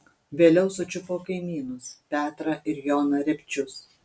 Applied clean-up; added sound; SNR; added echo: none; none; none; none.